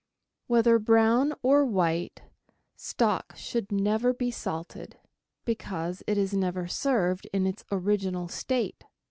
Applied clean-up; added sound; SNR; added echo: none; none; none; none.